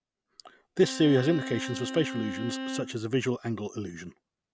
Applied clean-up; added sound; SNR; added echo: none; Bowed string instrument; 9 dB; none.